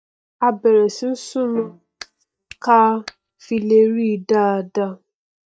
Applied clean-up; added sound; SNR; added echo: neural mask model DeepFilterNet 3.